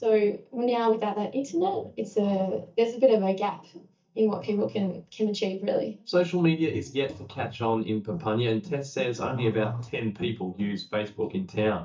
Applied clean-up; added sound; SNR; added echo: neural mask model DeepFilterNet 3.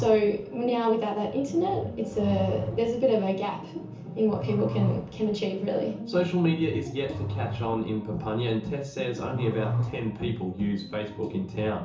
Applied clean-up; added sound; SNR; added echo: none; Growling; 9 dB; reverberation time 0.7 s.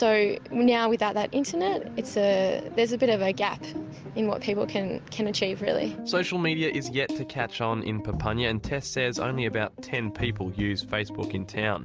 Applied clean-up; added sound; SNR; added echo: none; none; none; none.